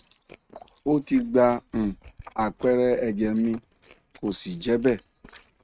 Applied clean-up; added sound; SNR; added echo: neural mask model RNNoise.